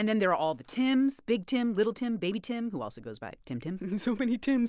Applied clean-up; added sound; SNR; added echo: none; none; none; none.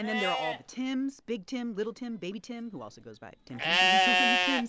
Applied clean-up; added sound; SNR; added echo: none; Livestock, farm animals, working animals; -5 dB; none.